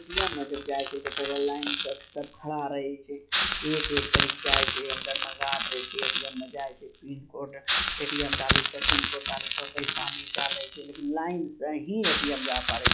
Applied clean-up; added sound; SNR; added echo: classical method log-MMSE.